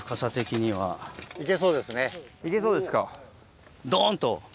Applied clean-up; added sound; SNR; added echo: none; none; none; none.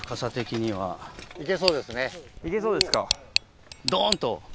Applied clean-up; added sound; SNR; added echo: none; Tick; 4 dB; none.